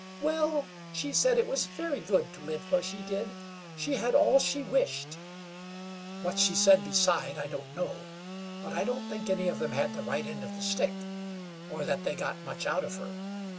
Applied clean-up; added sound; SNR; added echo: none; Sawing / Engine; 9 dB; none.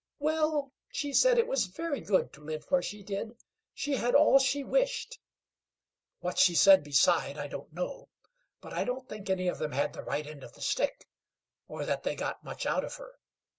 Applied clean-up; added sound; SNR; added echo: none; none; none; none.